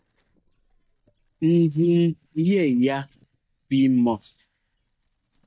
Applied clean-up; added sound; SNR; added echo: neural mask model DeepFilterNet 3.